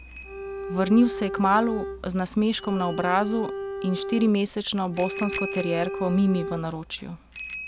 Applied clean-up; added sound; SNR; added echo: none; Bicycle bell + Bowed string instrument; 8 dB; none.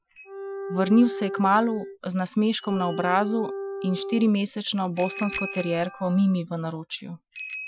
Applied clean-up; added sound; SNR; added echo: classical method Wiener filter.